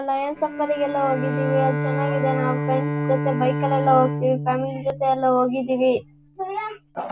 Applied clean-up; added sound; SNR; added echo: none; Bowed string instrument; 4 dB; none.